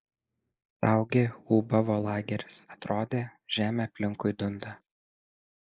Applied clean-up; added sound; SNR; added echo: neural mask model Resemble Enhance denoiser.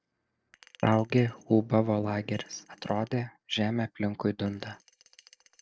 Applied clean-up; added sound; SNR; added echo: neural separator model SepFormer DNS4.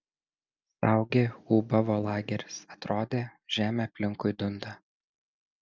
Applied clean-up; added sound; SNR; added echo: none; none; none; none.